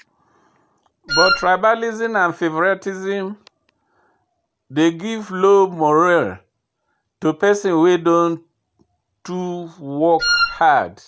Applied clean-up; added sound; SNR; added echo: none; Wind instrument, woodwind instrument; 0 dB; none.